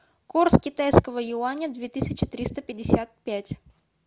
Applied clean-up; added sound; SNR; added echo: none; none; none; none.